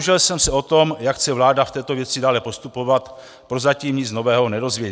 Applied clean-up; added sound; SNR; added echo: none; none; none; none.